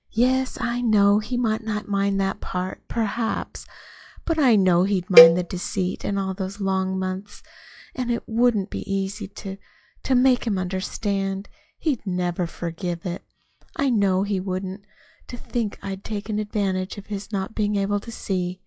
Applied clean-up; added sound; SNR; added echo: classical method log-MMSE.